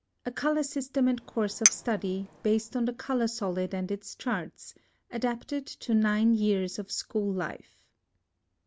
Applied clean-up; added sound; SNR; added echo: none; Chink, clink; 2 dB; none.